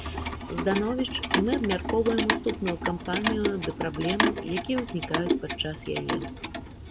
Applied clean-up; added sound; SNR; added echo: none; Clock; -1 dB; none.